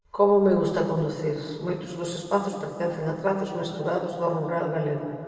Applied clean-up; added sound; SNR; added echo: none; none; none; reverberation time 2.3 s.